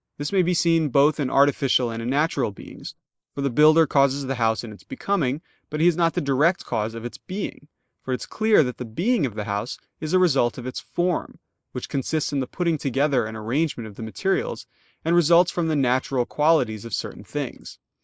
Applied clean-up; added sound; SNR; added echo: neural mask model Resemble Enhance denoiser.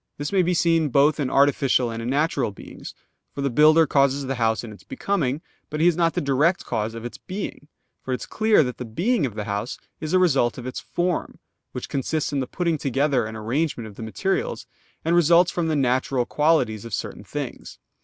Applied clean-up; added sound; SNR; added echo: none; none; none; none.